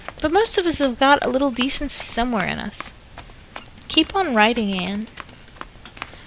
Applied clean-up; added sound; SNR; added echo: none; Run + Squeak; 18 dB; none.